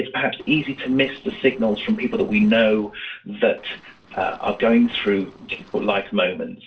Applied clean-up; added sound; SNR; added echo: neural separator model SepFormer DNS4.